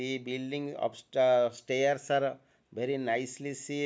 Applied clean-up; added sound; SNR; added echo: none; none; none; none.